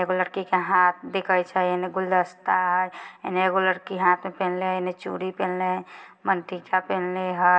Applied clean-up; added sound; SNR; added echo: none; none; none; reverberation time 0.3 s.